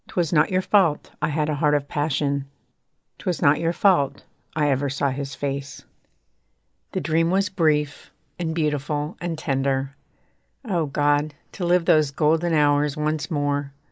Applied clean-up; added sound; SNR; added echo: none; none; none; none.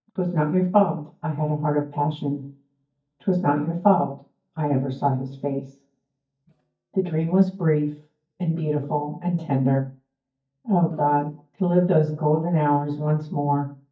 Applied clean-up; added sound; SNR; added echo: neural mask model DeepFilterNet 3.